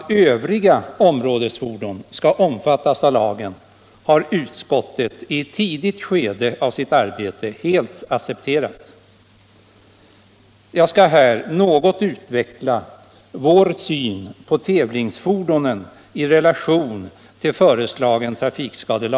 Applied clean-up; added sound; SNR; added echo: none; none; none; none.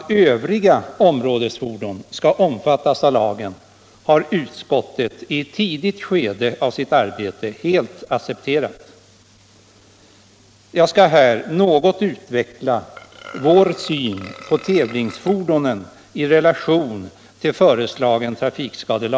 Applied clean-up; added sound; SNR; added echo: none; Burping, eructation; 19 dB; none.